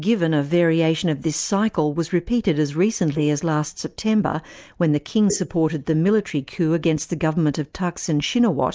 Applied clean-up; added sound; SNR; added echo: neural mask model Resemble Enhance denoiser.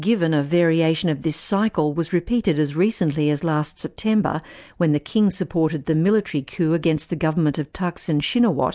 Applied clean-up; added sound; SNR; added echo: none; none; none; none.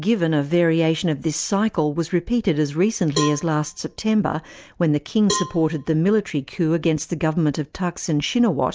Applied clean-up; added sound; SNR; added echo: none; Cowbell; 12 dB; none.